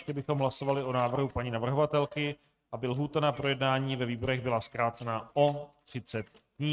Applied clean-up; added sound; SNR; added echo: neural mask model RNNoise.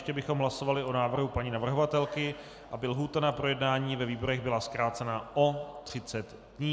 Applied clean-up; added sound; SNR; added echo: none; none; none; none.